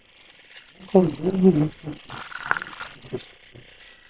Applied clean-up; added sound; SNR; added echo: neural separator model SepFormer WHAM!.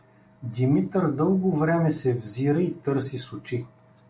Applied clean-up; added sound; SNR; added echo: none; none; none; none.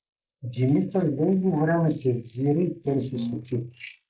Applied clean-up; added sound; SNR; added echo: neural mask model Resemble Enhance denoiser.